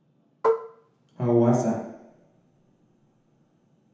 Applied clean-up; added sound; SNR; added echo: none; Marimba, xylophone; 0 dB; reverberation time 0.9 s.